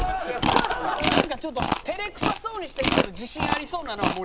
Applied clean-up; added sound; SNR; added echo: none; Chewing, mastication; -4 dB; none.